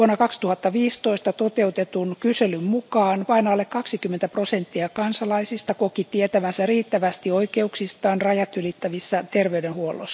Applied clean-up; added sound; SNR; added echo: none; none; none; none.